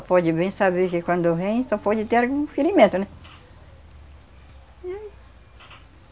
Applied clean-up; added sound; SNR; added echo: none; none; none; none.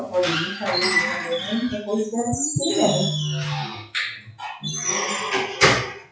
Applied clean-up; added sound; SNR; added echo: classical method WPE with log-MMSE.